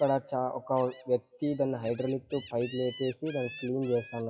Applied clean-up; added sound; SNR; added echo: classical method WPE with log-MMSE.